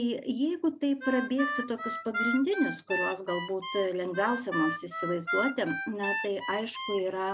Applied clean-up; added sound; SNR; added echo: none; Harmonica; 4 dB; none.